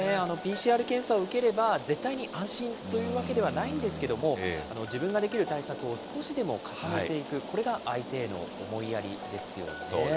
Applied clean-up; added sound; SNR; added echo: none; Rain; 12 dB; none.